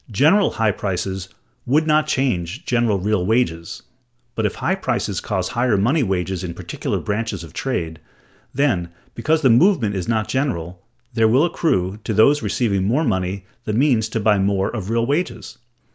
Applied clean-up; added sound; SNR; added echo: none; none; none; none.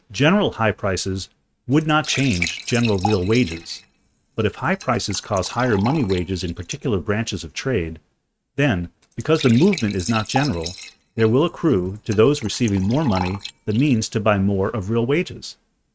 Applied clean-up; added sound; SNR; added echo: neural mask model RNNoise.